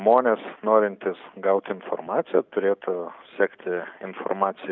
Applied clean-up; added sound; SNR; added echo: none; none; none; none.